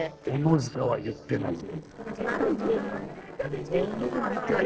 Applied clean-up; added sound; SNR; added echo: neural separator model SepFormer DNS4.